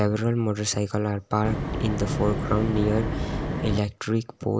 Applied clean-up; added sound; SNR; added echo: none; Wind; 2 dB; none.